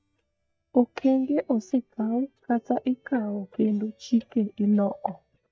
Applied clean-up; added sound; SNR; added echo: neural mask model DeepFilterNet 3.